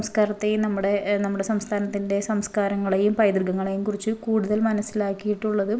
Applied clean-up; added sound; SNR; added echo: none; none; none; none.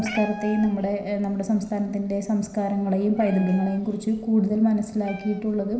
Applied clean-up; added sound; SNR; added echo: none; Meow; 18 dB; reverberation time 0.9 s.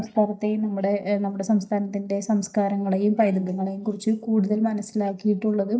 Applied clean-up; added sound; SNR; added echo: neural mask model DeepFilterNet 3.